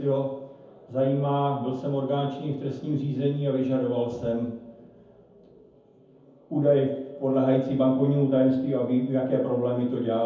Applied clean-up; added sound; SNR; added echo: none; none; none; reverberation time 0.7 s.